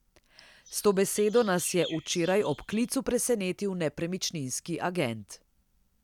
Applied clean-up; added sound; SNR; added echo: none; Chirp, tweet; 18 dB; none.